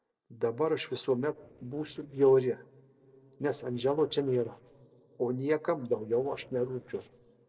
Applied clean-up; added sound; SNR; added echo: neural separator model SepFormer DNS4.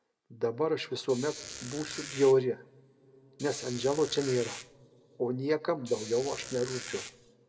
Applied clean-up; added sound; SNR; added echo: none; Squeak; 11 dB; reverberation time 1.3 s.